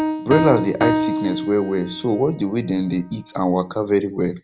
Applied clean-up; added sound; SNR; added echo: none; Piano; 4 dB; none.